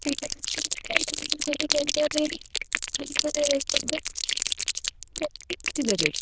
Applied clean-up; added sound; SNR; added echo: neural diffusion model UNIVERSE++.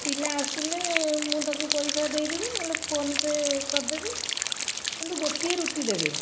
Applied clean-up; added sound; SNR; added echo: none; Rain; 0 dB; none.